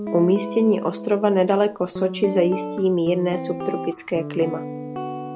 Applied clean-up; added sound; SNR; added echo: none; Guitar; 9 dB; none.